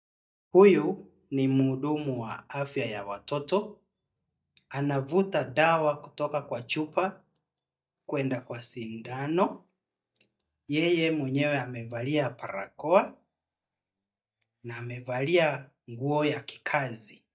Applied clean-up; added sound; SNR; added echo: neural mask model DeepFilterNet 3.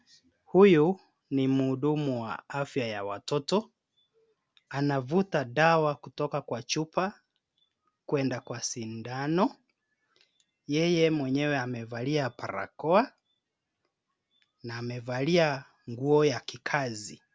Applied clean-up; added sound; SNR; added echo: none; none; none; none.